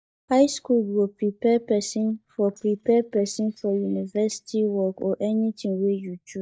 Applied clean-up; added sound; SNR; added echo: neural mask model DeepFilterNet 3.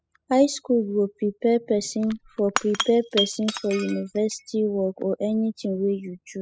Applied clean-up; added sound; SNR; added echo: classical method spectral subtraction.